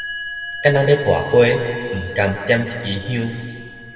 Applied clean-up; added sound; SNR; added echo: none; Chime; 13 dB; reverberation time 2.4 s.